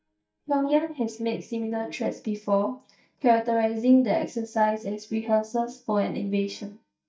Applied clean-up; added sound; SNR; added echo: neural mask model DeepFilterNet 3.